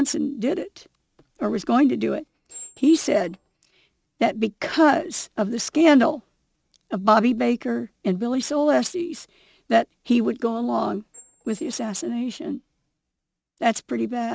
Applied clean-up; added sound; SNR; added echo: neural mask model RNNoise.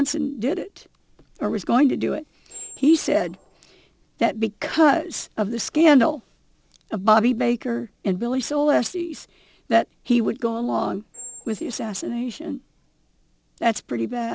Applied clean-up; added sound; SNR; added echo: none; Squeak; 20 dB; none.